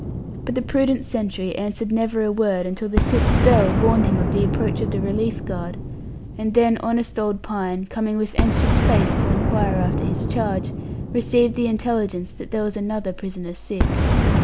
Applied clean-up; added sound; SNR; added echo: none; Boom; 0 dB; none.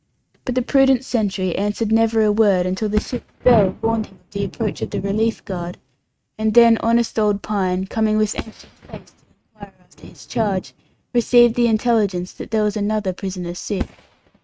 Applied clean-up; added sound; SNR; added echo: neural mask model RNNoise.